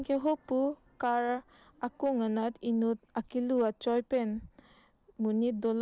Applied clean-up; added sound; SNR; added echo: none; none; none; none.